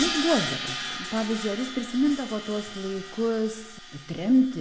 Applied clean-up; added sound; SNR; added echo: none; Crash cymbal; 8 dB; none.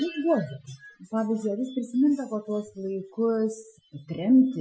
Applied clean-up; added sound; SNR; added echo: classical method Wiener filter.